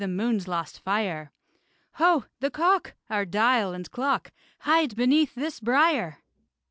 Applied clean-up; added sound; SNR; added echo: none; none; none; none.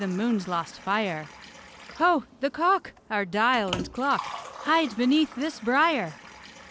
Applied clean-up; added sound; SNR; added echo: none; Liquid; 15 dB; none.